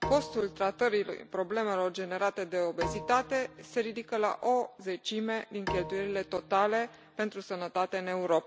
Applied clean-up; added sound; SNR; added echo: none; Bowed string instrument; 13 dB; none.